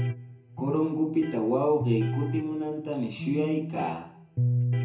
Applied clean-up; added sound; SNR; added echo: none; Electric guitar; 2 dB; reverberation time 0.6 s.